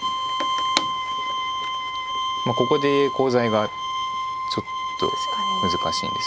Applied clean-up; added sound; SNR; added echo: none; Bowed string instrument; 0 dB; none.